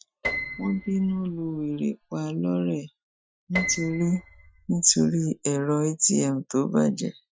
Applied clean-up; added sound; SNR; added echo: classical method Wiener filter.